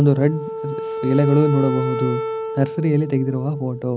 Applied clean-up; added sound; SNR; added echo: none; Wind instrument, woodwind instrument; 7 dB; none.